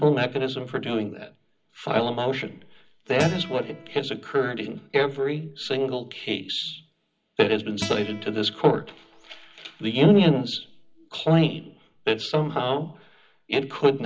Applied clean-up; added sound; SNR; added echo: none; Acoustic guitar; 16 dB; reverberation time 0.4 s.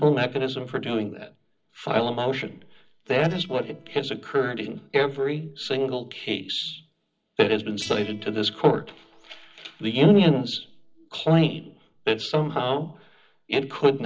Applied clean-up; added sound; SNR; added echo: neural separator model SepFormer DNS4.